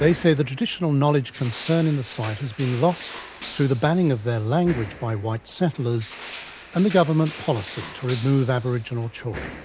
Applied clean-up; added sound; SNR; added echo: none; Crushing; 13 dB; none.